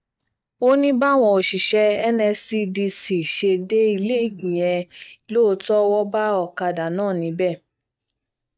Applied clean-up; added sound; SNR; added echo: neural mask model DeepFilterNet 3.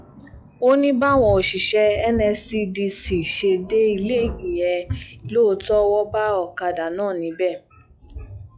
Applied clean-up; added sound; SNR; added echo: classical method log-MMSE.